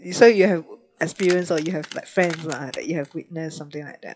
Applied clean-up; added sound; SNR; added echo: classical method WPE with log-MMSE.